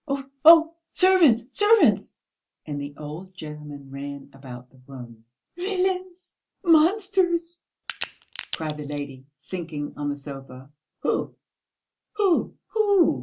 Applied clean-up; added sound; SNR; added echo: none; Crack; 13 dB; none.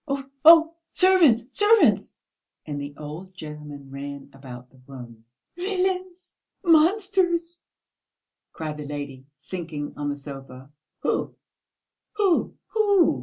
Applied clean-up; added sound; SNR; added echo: none; none; none; none.